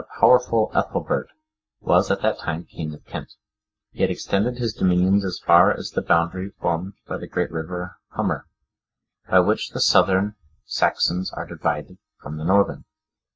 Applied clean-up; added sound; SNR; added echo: neural mask model DeepFilterNet 3.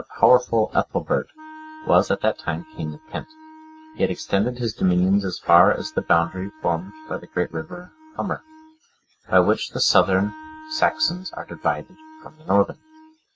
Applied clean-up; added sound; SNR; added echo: neural mask model RNNoise.